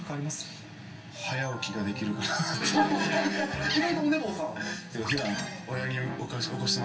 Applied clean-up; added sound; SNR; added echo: none; Organ; 11 dB; reverberation time 0.2 s.